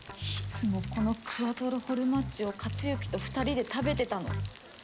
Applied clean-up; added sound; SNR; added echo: none; Rain; 18 dB; none.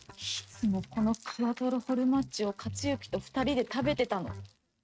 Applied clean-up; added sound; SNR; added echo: neural mask model RNNoise.